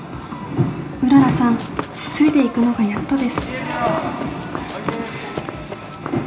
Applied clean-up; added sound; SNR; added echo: none; Walk, footsteps / Run; 12 dB; reverberation time 0.4 s.